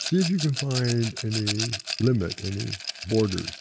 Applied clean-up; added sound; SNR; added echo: none; Rattle; 8 dB; none.